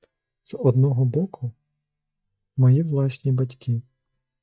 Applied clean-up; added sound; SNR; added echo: neural mask model DeepFilterNet 3.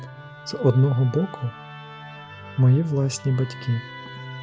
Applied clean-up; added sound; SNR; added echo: none; Musical instrument; 16 dB; none.